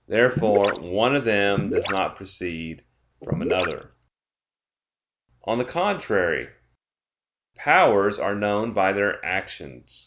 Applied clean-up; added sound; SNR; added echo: none; Gurgling / Liquid; 4 dB; none.